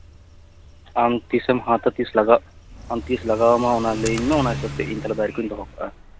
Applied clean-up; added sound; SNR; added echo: none; Splash, splatter + Accelerating, revving, vroom / Car; 13 dB; none.